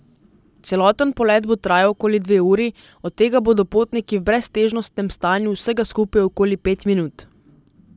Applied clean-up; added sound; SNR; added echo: none; none; none; none.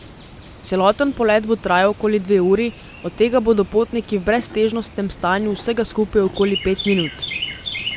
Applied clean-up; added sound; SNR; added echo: none; Chirp, tweet; 14 dB; none.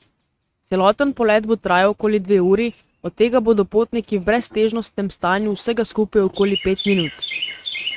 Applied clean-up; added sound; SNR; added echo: neural mask model RNNoise.